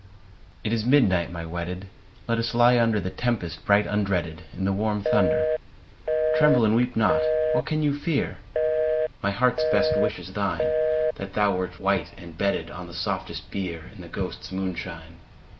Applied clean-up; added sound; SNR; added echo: none; Telephone; -1 dB; none.